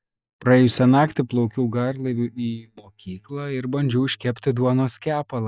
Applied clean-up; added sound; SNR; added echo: neural mask model DeepFilterNet 3.